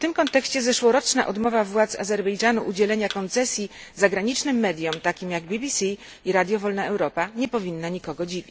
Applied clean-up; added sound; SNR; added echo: none; Thump, thud; 19 dB; none.